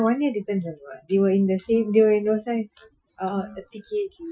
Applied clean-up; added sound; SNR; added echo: classical method Wiener filter.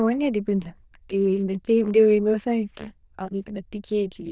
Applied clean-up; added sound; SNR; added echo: neural diffusion model UNIVERSE++.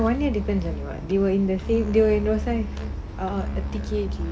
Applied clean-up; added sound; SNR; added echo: none; Musical instrument; 7 dB; none.